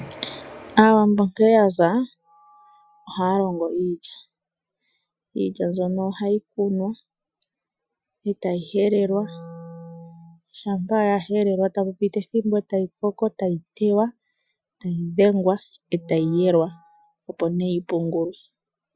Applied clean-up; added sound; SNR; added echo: classical method Wiener filter.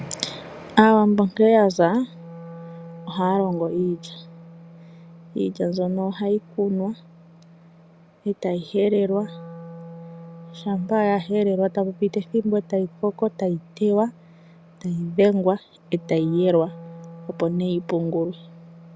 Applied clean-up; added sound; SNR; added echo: none; Wind instrument, woodwind instrument; 20 dB; none.